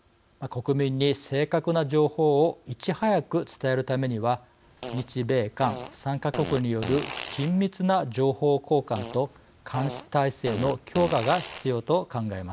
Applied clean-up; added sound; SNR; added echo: none; Fart; 11 dB; none.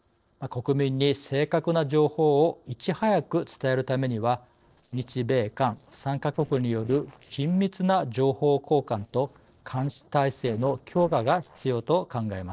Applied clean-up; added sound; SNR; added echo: neural separator model SepFormer DNS4.